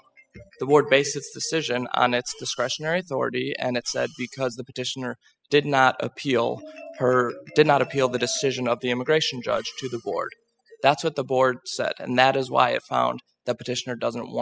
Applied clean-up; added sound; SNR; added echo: classical method spectral subtraction.